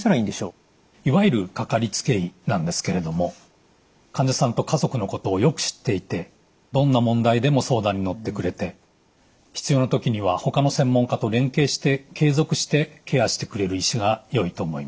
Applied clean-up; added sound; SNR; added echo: none; none; none; none.